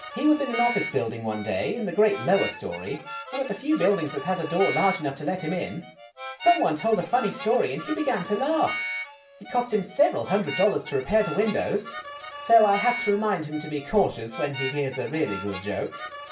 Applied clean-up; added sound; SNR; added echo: none; Harmonica; 11 dB; reverberation time 0.3 s.